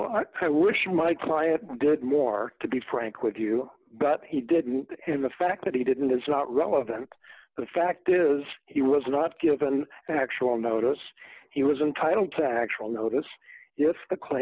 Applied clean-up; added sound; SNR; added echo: none; none; none; none.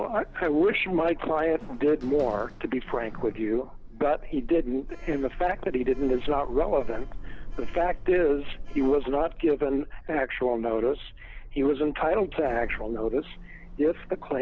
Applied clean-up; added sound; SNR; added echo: none; Sliding door; 9 dB; none.